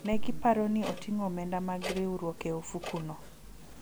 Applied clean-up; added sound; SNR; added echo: none; Clock; 14 dB; none.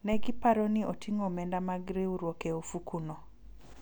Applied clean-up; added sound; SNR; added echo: none; none; none; none.